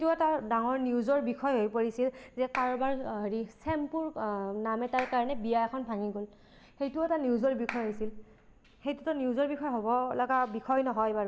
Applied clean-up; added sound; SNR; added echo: none; Clapping; 11 dB; none.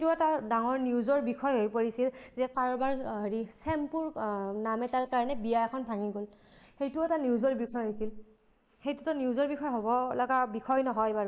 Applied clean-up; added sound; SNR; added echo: neural mask model Resemble Enhance denoiser.